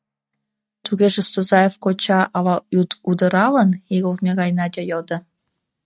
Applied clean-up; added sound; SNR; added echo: neural mask model RNNoise.